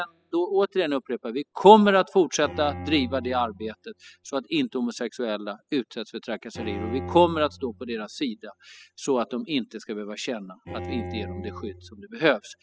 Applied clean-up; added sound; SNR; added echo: classical method spectral subtraction.